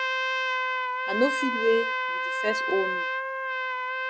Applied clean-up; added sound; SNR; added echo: none; Trumpet; -2 dB; none.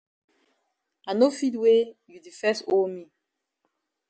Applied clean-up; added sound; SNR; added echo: none; none; none; none.